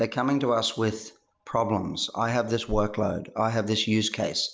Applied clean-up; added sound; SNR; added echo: none; none; none; none.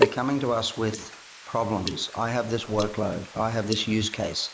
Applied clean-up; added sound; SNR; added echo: neural mask model Resemble Enhance denoiser.